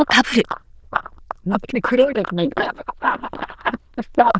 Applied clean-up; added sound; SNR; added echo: neural diffusion model UNIVERSE++.